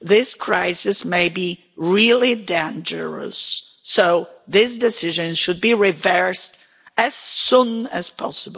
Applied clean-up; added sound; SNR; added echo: none; none; none; none.